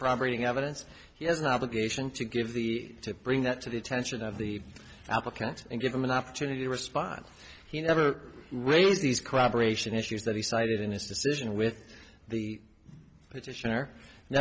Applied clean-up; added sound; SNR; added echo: none; none; none; none.